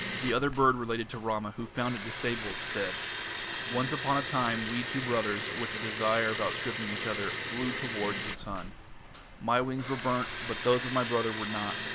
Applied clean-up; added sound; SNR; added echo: none; Liquid; 5 dB; none.